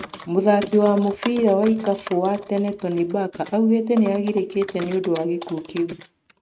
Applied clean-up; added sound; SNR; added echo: neural mask model RNNoise.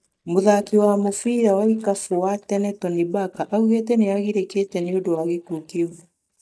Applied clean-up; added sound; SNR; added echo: neural mask model DeepFilterNet 3.